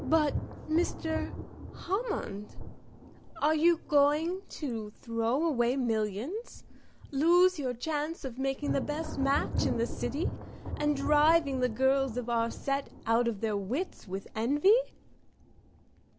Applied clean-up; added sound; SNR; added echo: none; Thunder; 11 dB; none.